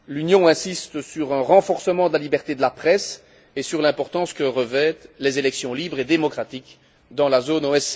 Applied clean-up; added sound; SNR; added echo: none; none; none; none.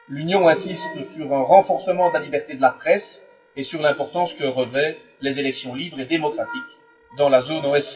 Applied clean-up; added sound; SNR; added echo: classical method WPE with log-MMSE.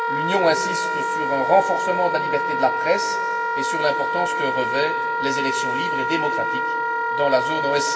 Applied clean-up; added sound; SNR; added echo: none; Wind instrument, woodwind instrument; -1 dB; reverberation time 1.9 s.